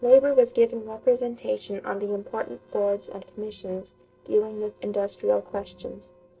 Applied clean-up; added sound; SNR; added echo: neural separator model SepFormer DNS4.